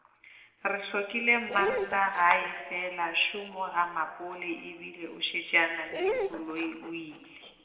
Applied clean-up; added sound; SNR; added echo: neural separator model SepFormer DNS4.